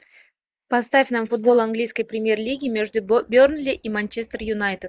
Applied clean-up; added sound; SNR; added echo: neural mask model Resemble Enhance denoiser.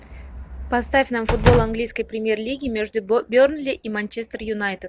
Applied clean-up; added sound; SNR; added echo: none; Slam; 2 dB; none.